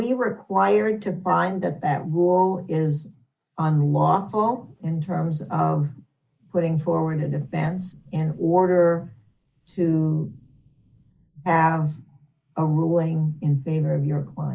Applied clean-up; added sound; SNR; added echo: neural mask model Resemble Enhance denoiser.